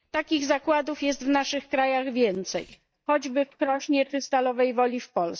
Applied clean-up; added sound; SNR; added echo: neural mask model DeepFilterNet 3.